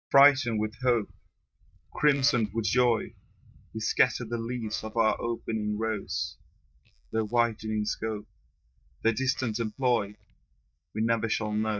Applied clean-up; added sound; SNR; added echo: neural mask model DeepFilterNet 3.